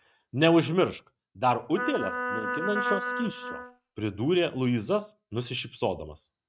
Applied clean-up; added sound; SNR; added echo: neural mask model RNNoise.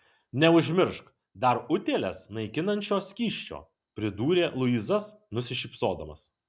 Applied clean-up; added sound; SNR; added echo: none; none; none; none.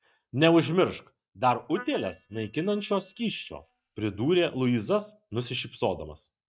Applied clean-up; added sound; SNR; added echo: neural mask model DeepFilterNet 3.